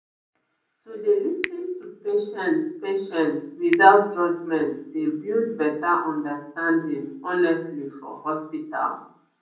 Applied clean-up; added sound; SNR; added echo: none; Finger snapping; 19 dB; reverberation time 0.6 s.